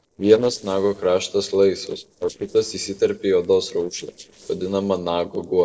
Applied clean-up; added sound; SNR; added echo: neural separator model SepFormer DNS4.